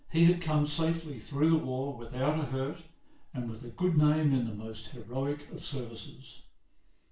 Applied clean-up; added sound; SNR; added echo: none; none; none; reverberation time 0.3 s.